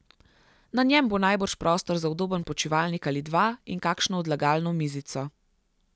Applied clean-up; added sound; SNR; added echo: none; none; none; none.